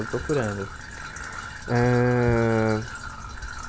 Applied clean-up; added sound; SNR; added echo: none; Trickle, dribble / Traffic noise, roadway noise; 10 dB; none.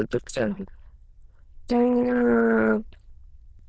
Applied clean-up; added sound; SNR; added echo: neural diffusion model UNIVERSE++.